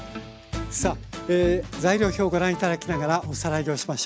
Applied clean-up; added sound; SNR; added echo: none; none; none; none.